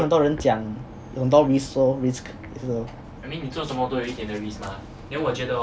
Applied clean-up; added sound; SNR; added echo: none; none; none; none.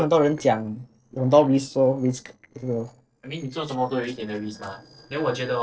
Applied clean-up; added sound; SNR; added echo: neural separator model SepFormer DNS4.